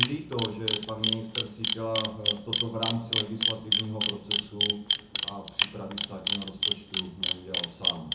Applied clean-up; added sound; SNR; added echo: none; Camera; -5 dB; reverberation time 0.6 s.